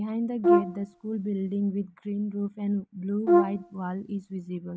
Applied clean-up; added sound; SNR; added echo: none; Brass instrument; -4 dB; none.